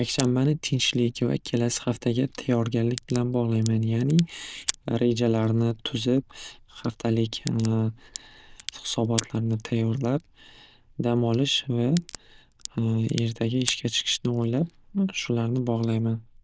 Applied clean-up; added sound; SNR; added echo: neural diffusion model UNIVERSE++.